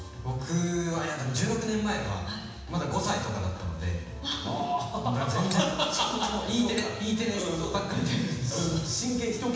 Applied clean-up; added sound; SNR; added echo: none; Cutlery, silverware; 15 dB; reverberation time 1.1 s.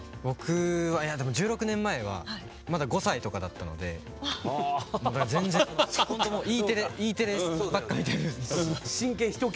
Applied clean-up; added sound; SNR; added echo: none; none; none; none.